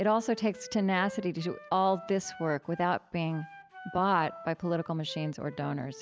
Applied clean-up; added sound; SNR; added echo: none; Wind instrument, woodwind instrument; 18 dB; none.